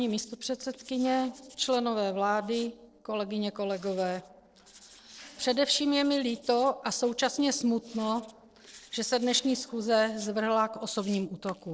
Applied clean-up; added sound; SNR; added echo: neural separator model SepFormer DNS4.